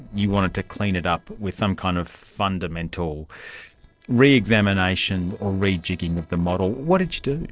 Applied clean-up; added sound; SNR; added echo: neural separator model SepFormer DNS4.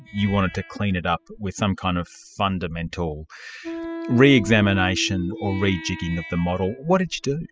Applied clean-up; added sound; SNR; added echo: classical method spectral subtraction.